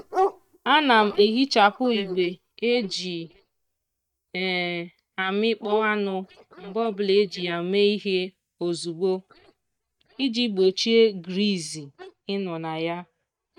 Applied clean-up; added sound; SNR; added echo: neural mask model DeepFilterNet 3.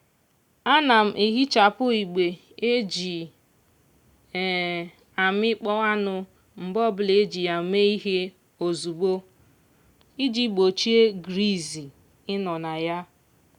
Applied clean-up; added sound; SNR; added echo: none; none; none; none.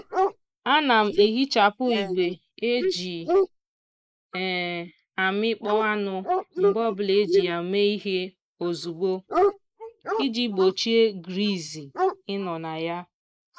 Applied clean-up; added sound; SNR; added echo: neural mask model Resemble Enhance denoiser.